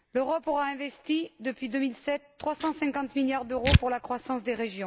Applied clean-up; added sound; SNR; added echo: none; Tearing; -1 dB; none.